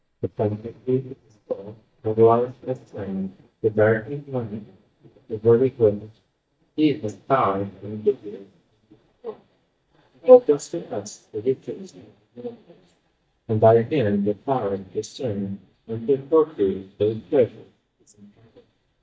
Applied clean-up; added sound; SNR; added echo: neural mask model DeepFilterNet 3.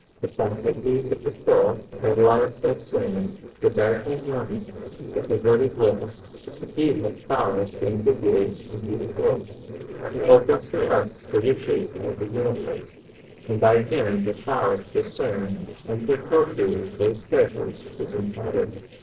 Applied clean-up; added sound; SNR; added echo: neural separator model SepFormer DNS4.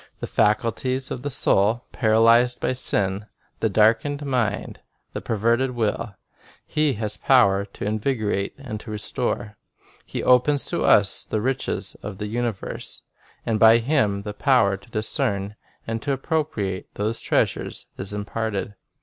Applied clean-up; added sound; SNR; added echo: none; none; none; none.